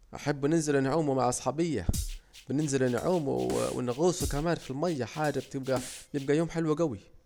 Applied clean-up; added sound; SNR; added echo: none; Drum kit; 12 dB; none.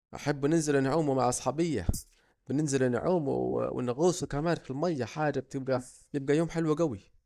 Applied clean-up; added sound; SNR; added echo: neural mask model DeepFilterNet 3.